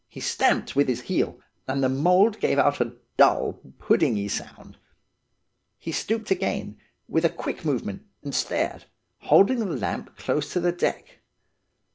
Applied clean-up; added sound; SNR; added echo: none; none; none; none.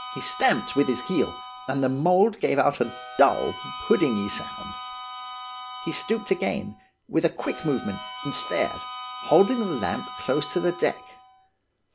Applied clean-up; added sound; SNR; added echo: none; Harmonica; 12 dB; none.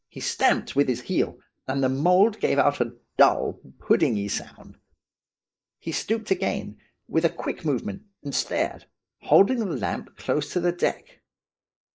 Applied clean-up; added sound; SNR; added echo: neural mask model Resemble Enhance denoiser.